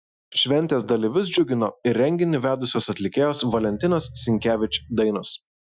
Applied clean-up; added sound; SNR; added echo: classical method Wiener filter.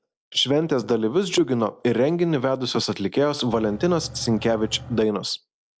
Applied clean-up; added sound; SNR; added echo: none; Engine / Truck / Car; 15 dB; none.